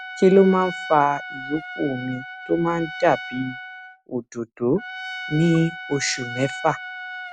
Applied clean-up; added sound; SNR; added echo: none; Trumpet; 12 dB; none.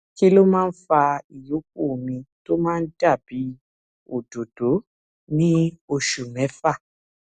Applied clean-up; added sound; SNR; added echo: none; none; none; none.